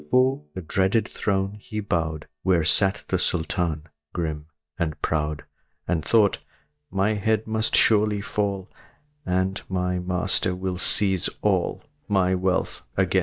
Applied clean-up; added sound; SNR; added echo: neural mask model DeepFilterNet 3.